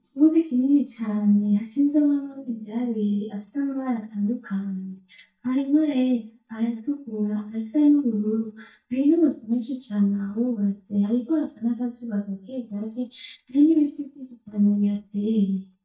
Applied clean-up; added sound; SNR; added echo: neural mask model DeepFilterNet 3.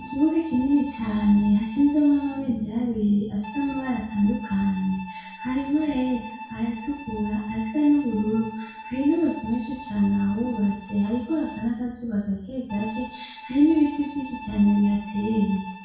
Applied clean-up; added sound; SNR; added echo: none; Bowed string instrument; 16 dB; reverberation time 0.6 s.